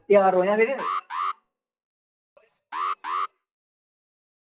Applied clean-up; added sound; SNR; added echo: classical method WPE with log-MMSE.